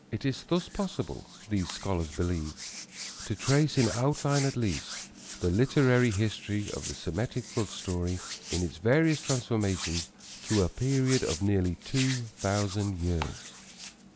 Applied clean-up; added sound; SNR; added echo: none; Hands; 12 dB; none.